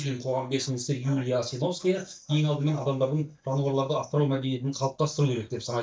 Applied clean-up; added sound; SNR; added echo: neural mask model DeepFilterNet 3.